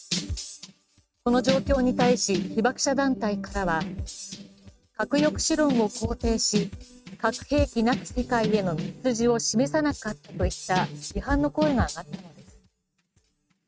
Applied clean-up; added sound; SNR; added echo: neural mask model RNNoise.